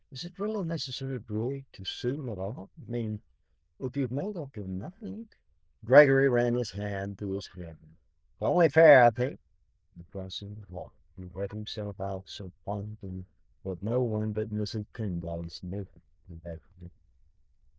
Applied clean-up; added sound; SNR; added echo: neural diffusion model UNIVERSE++.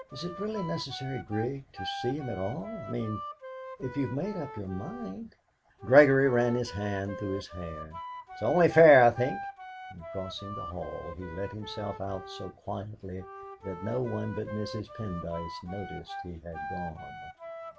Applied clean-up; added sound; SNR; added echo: none; Wind instrument, woodwind instrument; 12 dB; none.